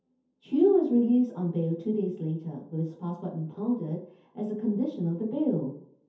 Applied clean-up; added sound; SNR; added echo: none; none; none; reverberation time 0.5 s.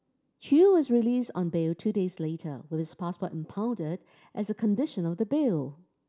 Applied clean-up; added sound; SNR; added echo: none; none; none; none.